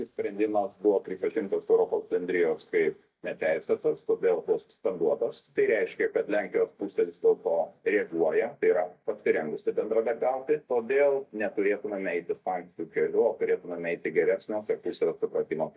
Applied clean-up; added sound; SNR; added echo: neural mask model DeepFilterNet 3.